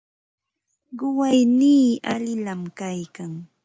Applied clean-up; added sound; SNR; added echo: none; none; none; none.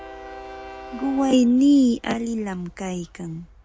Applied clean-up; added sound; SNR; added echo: none; Train; 18 dB; none.